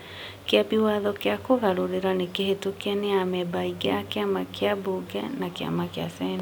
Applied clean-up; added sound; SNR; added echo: none; none; none; none.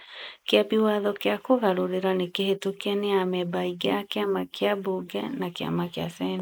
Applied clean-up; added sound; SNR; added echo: neural mask model Resemble Enhance denoiser.